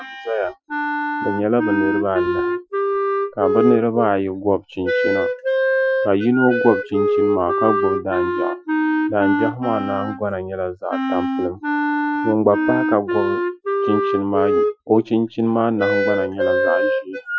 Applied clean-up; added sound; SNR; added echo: classical method Wiener filter.